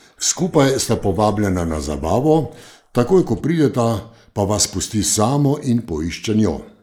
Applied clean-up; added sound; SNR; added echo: neural mask model Resemble Enhance denoiser.